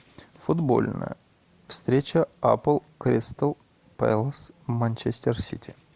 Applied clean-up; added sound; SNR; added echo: none; none; none; none.